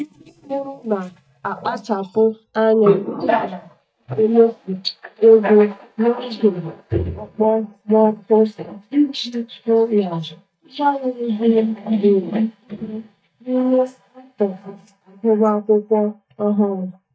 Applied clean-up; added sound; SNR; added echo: neural mask model DeepFilterNet 3.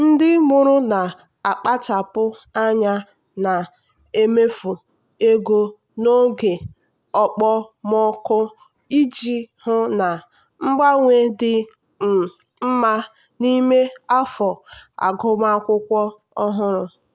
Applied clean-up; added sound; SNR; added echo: none; none; none; none.